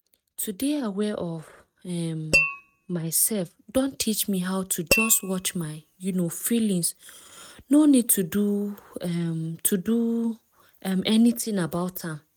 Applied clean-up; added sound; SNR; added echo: neural mask model RNNoise.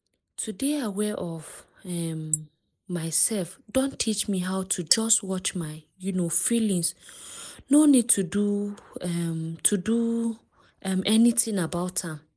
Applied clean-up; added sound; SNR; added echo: neural mask model Resemble Enhance denoiser.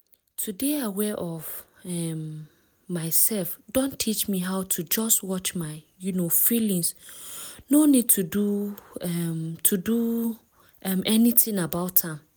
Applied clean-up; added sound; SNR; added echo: none; none; none; none.